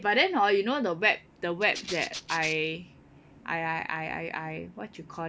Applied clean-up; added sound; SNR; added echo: none; Rattle (instrument); 11 dB; none.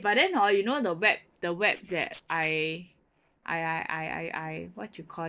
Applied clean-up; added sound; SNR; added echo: neural separator model SepFormer DNS4.